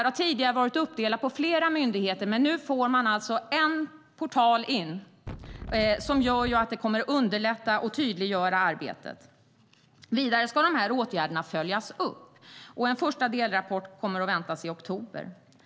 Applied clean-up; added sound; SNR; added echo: none; Wind; 12 dB; none.